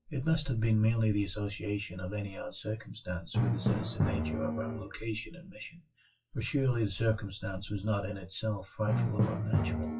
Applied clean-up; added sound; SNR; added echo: classical method WPE with log-MMSE.